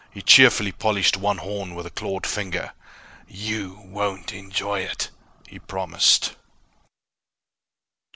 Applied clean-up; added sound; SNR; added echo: none; none; none; none.